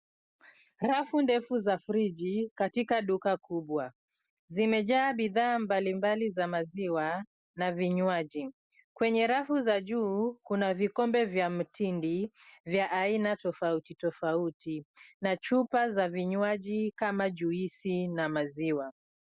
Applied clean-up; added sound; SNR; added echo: none; none; none; none.